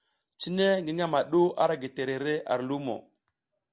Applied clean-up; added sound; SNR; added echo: none; none; none; none.